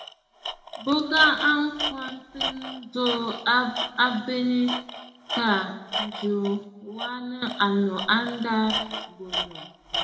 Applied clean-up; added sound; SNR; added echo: none; Tools; 8 dB; reverberation time 0.6 s.